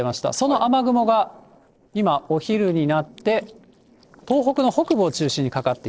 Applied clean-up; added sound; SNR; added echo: neural separator model SepFormer DNS4.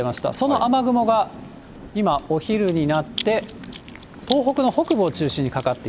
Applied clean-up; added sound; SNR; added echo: none; Train + Chewing, mastication; 13 dB; none.